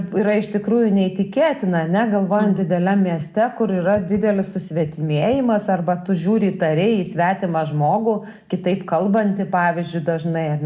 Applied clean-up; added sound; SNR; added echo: none; none; none; none.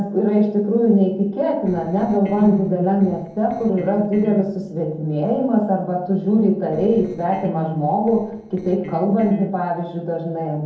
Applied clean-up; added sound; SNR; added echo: neural separator model SepFormer DNS4.